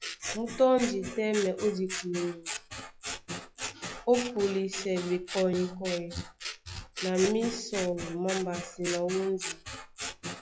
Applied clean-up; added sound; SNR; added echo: classical method log-MMSE.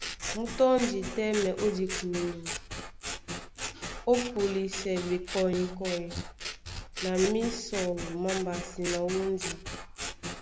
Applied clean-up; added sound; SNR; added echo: none; Scissors; 8 dB; none.